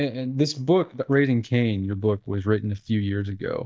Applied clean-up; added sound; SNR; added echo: neural mask model DeepFilterNet 3.